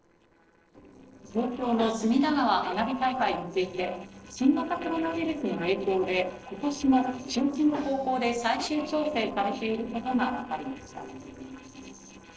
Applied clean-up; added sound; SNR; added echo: neural separator model SepFormer DNS4.